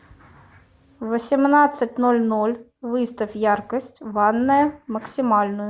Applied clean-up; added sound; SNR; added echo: none; none; none; none.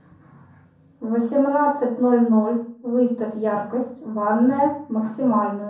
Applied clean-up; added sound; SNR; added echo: none; none; none; reverberation time 0.6 s.